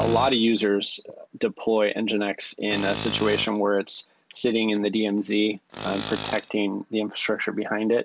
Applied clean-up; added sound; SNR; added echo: none; Tools; 13 dB; none.